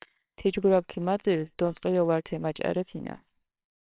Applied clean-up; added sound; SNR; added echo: neural separator model SepFormer WHAMR!.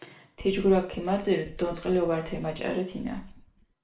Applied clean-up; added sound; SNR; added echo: none; Writing; 16 dB; reverberation time 0.4 s.